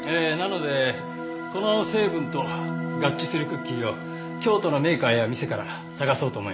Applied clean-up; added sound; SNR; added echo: none; none; none; none.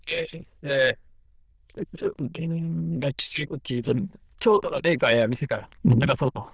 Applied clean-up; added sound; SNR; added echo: neural diffusion model UNIVERSE++.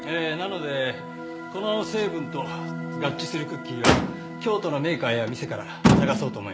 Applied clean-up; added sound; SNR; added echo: none; Motor vehicle (road); 0 dB; none.